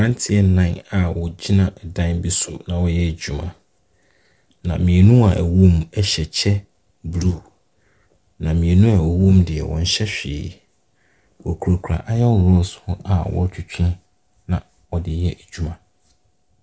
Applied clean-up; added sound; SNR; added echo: none; none; none; none.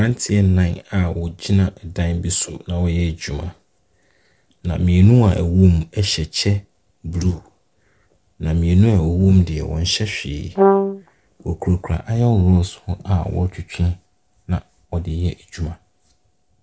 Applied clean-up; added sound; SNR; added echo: none; Brass instrument; -3 dB; none.